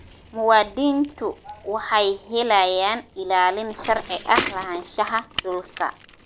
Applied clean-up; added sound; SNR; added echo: none; Bicycle; 12 dB; none.